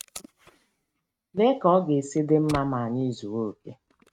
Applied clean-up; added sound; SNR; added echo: neural mask model RNNoise.